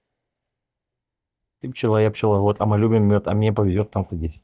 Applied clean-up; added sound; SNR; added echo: neural mask model DeepFilterNet 3.